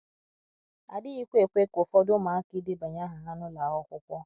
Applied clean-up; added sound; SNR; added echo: none; none; none; none.